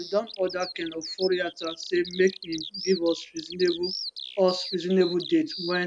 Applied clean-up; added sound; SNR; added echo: none; Bird vocalization, bird call, bird song; 11 dB; none.